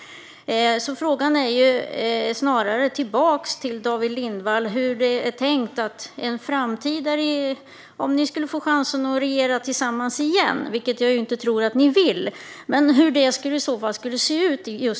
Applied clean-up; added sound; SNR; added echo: none; none; none; none.